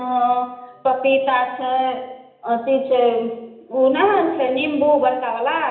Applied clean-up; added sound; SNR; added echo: none; none; none; reverberation time 0.8 s.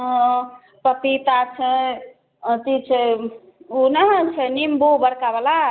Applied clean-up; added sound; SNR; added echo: none; none; none; none.